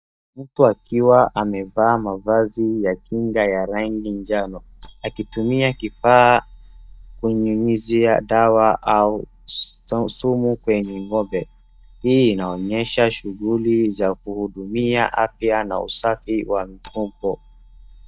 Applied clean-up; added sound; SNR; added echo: neural mask model DeepFilterNet 3.